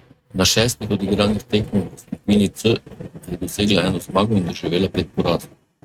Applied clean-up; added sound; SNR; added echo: neural mask model RNNoise.